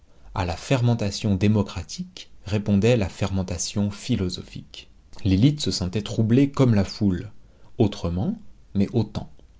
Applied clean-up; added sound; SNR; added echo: none; none; none; none.